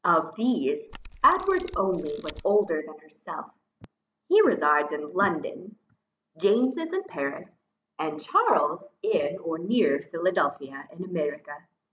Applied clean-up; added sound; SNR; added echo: none; Camera; 18 dB; none.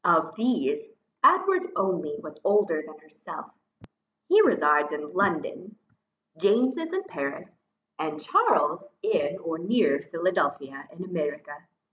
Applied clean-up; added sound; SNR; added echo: none; none; none; none.